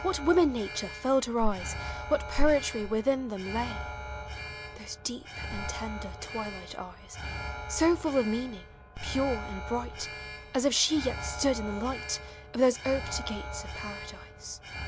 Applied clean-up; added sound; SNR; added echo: none; Alarm; 9 dB; none.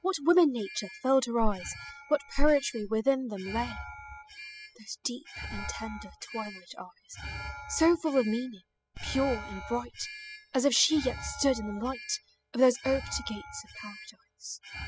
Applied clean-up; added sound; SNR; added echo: classical method spectral subtraction.